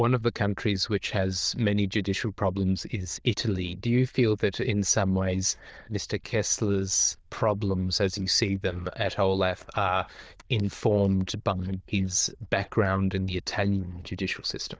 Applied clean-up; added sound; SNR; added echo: neural diffusion model UNIVERSE++.